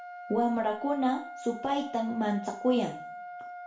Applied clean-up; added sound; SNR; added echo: none; Trumpet; 12 dB; reverberation time 0.4 s.